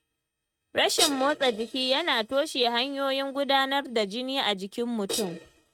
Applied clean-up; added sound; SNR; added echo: neural mask model RNNoise.